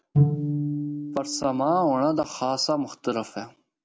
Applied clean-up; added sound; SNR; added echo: none; Bowed string instrument; 1 dB; none.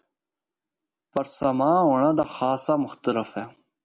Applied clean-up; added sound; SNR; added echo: none; none; none; none.